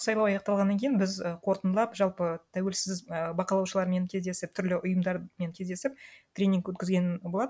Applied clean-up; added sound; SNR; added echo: none; none; none; none.